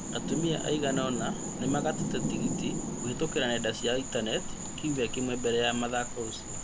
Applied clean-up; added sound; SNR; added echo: none; Rain + Insect; 3 dB; none.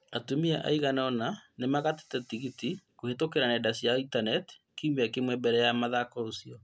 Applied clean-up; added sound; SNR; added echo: none; none; none; none.